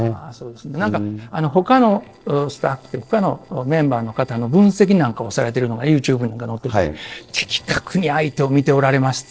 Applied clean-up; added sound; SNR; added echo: neural separator model SepFormer DNS4.